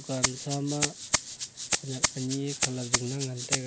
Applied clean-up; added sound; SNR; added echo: none; Rattle (instrument); -3 dB; none.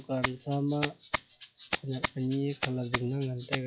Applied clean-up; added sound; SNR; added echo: classical method log-MMSE.